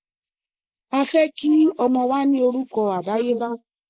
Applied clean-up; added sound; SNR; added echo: neural mask model Resemble Enhance denoiser.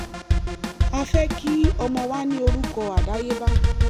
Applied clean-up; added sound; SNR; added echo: none; Drum kit; -5 dB; none.